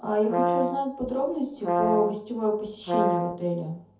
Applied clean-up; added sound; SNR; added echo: none; Brass instrument; 1 dB; reverberation time 0.5 s.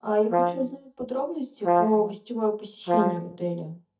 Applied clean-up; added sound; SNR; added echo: neural mask model DeepFilterNet 3.